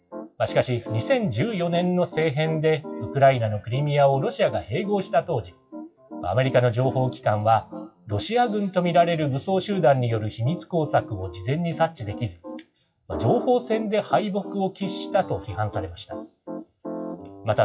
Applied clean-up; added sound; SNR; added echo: classical method WPE with log-MMSE.